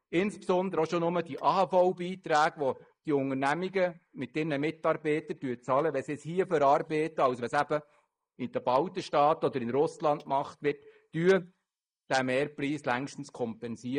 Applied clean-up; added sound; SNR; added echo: neural mask model Resemble Enhance denoiser.